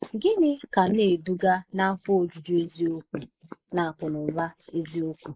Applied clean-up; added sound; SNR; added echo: neural mask model Resemble Enhance denoiser.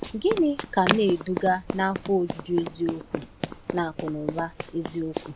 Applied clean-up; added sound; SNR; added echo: none; Run; 6 dB; none.